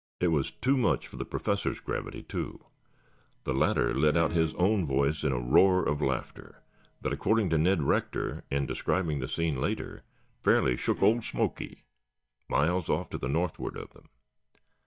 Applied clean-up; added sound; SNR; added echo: neural mask model DeepFilterNet 3.